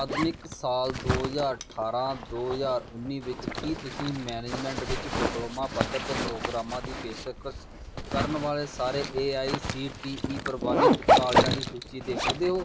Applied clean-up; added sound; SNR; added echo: none; Zipper (clothing); -2 dB; none.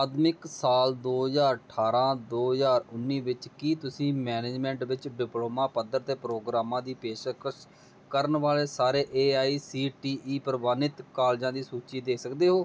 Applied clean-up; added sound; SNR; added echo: none; none; none; none.